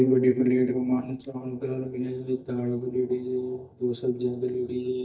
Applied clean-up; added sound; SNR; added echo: neural mask model DeepFilterNet 3.